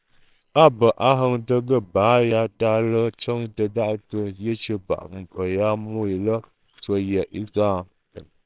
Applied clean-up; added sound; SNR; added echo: neural separator model SepFormer WHAMR!.